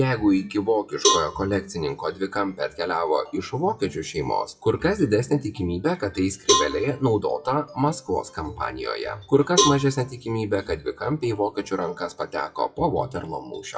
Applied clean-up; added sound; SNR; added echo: classical method WPE with log-MMSE.